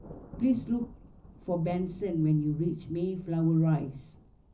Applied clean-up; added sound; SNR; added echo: none; Thunder; 20 dB; reverberation time 0.4 s.